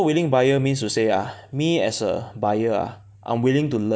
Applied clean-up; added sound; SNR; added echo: none; none; none; none.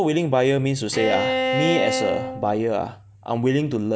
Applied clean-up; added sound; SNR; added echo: none; Bowed string instrument; 2 dB; none.